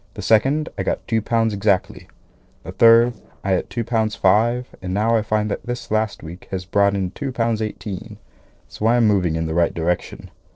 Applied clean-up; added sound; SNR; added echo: neural separator model SepFormer DNS4.